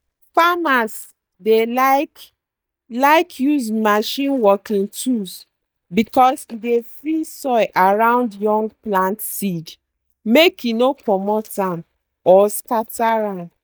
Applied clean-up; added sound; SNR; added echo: neural mask model DeepFilterNet 3.